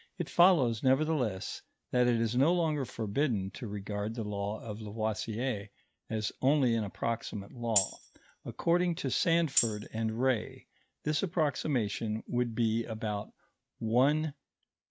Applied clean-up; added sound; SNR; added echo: neural mask model RNNoise.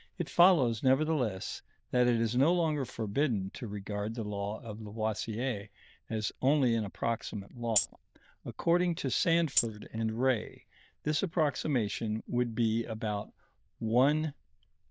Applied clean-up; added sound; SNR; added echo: neural diffusion model UNIVERSE++.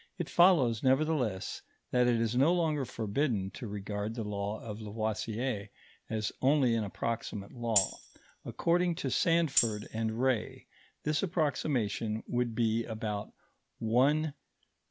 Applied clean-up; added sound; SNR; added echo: none; Tambourine; 5 dB; none.